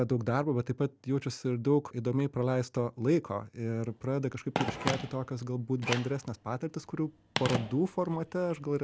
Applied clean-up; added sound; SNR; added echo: none; Telephone; 10 dB; none.